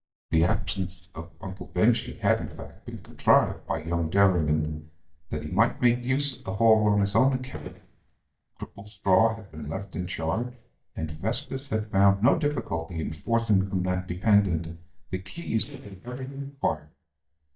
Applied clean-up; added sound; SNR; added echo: neural mask model DeepFilterNet 3.